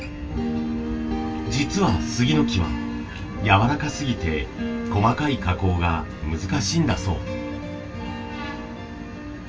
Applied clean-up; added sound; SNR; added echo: none; Bowed string instrument; 13 dB; reverberation time 0.1 s.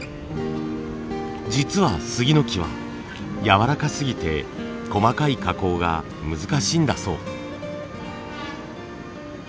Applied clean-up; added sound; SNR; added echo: none; none; none; none.